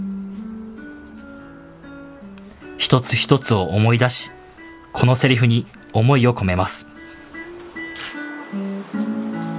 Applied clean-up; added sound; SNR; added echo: none; none; none; none.